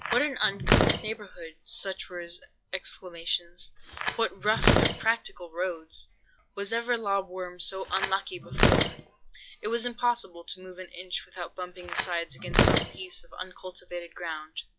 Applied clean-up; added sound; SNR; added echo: classical method log-MMSE.